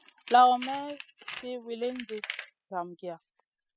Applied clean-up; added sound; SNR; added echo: classical method spectral subtraction.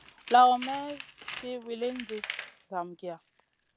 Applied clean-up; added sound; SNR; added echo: none; Tools; 15 dB; none.